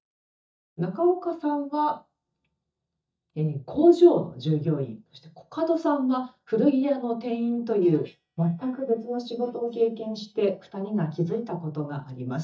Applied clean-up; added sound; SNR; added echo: neural mask model DeepFilterNet 3.